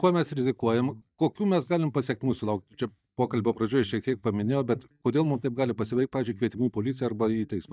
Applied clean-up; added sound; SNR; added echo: neural mask model DeepFilterNet 3.